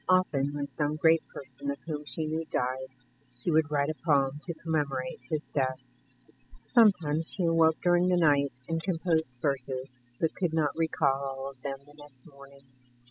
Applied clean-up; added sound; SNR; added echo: classical method spectral subtraction.